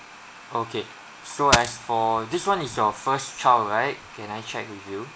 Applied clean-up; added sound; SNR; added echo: none; Coin (dropping); -2 dB; none.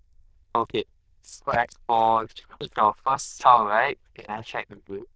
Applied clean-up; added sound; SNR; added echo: neural diffusion model UNIVERSE++.